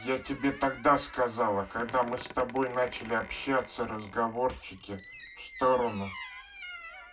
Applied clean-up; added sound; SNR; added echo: none; Squeak; 15 dB; reverberation time 0.1 s.